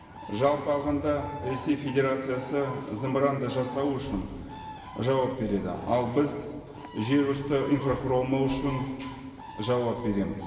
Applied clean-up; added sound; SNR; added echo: none; Bird; 15 dB; reverberation time 1.9 s.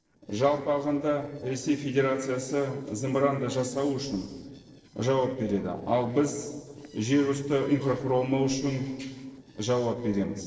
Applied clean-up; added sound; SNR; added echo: neural separator model SepFormer DNS4.